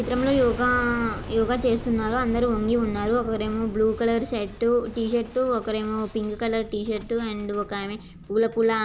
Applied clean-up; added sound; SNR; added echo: none; Boom; 13 dB; none.